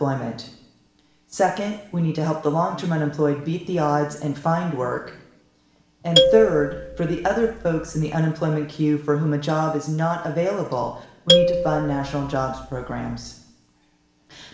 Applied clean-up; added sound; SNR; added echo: none; Marimba, xylophone; -1 dB; reverberation time 0.8 s.